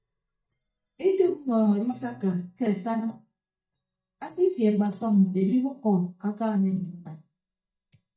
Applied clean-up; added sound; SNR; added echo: neural mask model DeepFilterNet 3.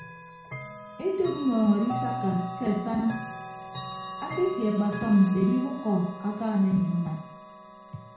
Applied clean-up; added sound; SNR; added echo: none; Chime / Clock; 11 dB; reverberation time 0.5 s.